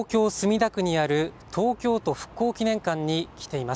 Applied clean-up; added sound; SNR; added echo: none; none; none; none.